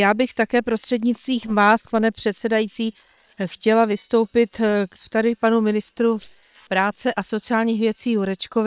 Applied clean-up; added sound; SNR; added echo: neural separator model SepFormer WHAM!.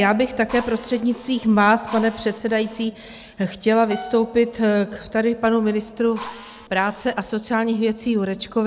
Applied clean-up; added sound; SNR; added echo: none; Drill + Piano; 18 dB; none.